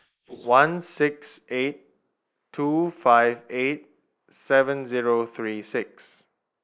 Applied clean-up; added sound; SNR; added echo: neural mask model Resemble Enhance denoiser.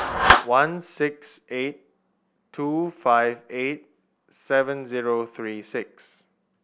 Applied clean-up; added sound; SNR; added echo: none; Clapping; 3 dB; none.